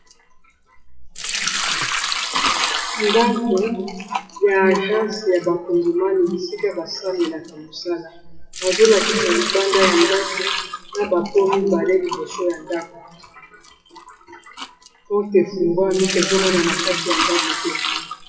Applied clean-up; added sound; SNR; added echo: classical method WPE with log-MMSE.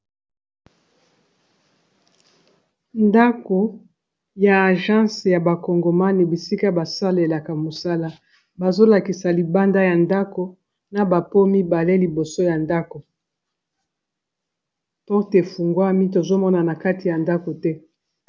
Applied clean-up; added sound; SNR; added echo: none; none; none; none.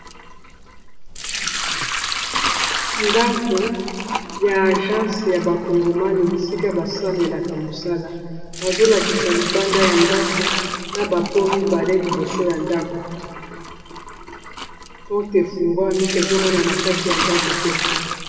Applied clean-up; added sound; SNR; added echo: none; Sink (filling or washing) / Liquid; 5 dB; reverberation time 2.4 s.